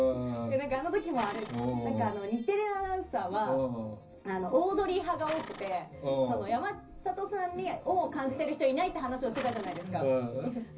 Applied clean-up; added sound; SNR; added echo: none; Livestock, farm animals, working animals; 19 dB; reverberation time 0.4 s.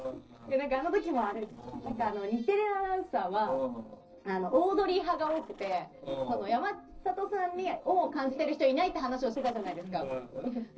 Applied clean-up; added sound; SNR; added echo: neural separator model SepFormer DNS4.